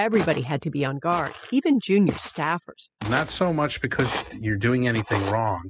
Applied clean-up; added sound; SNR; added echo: classical method spectral subtraction.